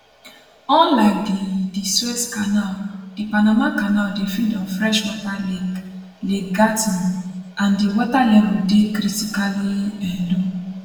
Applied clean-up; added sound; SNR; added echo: none; none; none; reverberation time 1.1 s.